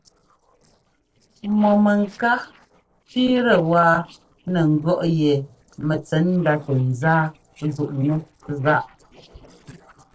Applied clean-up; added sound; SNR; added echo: neural separator model SepFormer DNS4.